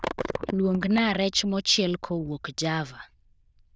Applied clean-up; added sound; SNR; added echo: neural diffusion model UNIVERSE++.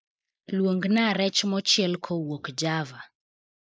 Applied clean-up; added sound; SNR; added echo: neural mask model Resemble Enhance denoiser.